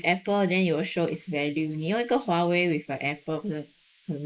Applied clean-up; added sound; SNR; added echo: neural mask model Resemble Enhance denoiser.